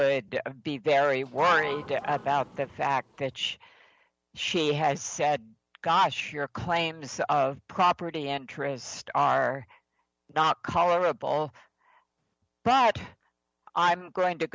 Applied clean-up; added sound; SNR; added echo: none; Sliding door; 14 dB; none.